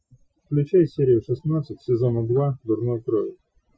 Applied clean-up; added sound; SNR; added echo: classical method Wiener filter.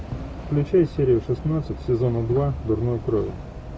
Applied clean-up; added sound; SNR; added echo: none; Alarm / Truck; 14 dB; none.